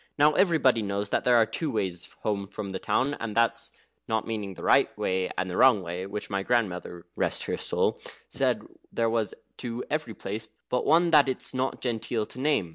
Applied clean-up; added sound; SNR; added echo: none; none; none; none.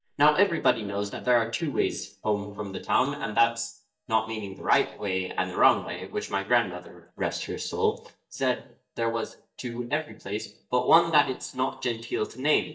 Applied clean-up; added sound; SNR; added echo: neural mask model DeepFilterNet 3.